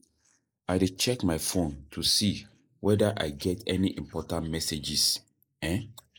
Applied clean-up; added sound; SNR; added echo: neural mask model Resemble Enhance denoiser.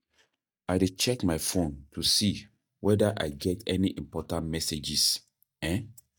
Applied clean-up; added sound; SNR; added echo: neural mask model DeepFilterNet 3.